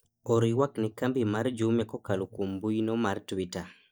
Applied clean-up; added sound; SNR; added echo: neural mask model DeepFilterNet 3.